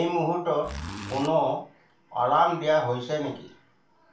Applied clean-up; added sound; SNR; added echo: none; Zipper (clothing); 10 dB; reverberation time 0.3 s.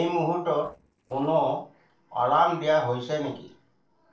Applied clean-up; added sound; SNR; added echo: neural separator model SepFormer DNS4.